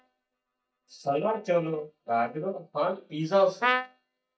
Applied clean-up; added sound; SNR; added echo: neural mask model DeepFilterNet 3.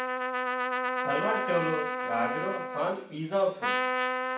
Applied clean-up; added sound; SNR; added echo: none; Trumpet; -1 dB; reverberation time 0.6 s.